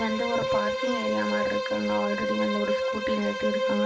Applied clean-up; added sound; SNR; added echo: none; Bowed string instrument; -2 dB; reverberation time 0.2 s.